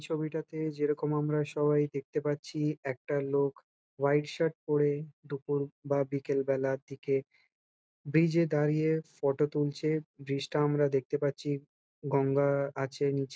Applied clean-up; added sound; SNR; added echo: none; none; none; none.